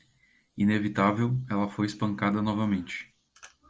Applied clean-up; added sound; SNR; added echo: none; none; none; none.